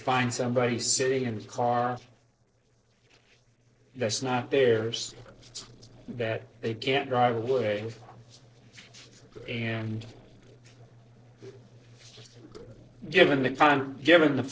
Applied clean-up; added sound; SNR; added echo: neural separator model SepFormer DNS4.